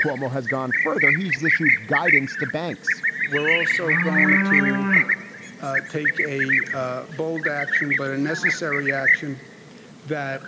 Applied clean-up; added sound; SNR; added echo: none; Livestock, farm animals, working animals; -5 dB; none.